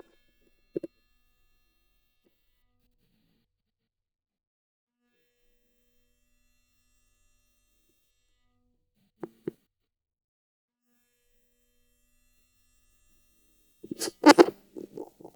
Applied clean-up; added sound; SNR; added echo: neural mask model DeepFilterNet 3.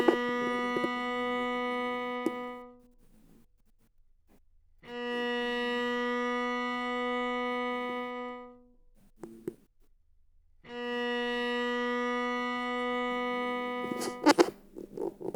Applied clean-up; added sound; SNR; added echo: none; Bowed string instrument; -4 dB; none.